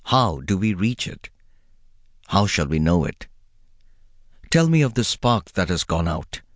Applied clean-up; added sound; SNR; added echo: none; none; none; none.